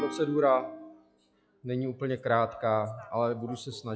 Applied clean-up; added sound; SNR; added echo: classical method log-MMSE.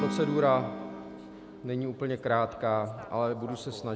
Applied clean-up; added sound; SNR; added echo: none; Acoustic guitar / Strum; 10 dB; none.